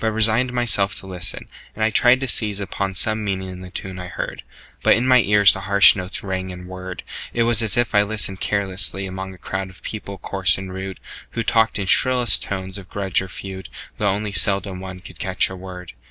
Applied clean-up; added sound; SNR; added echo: none; none; none; none.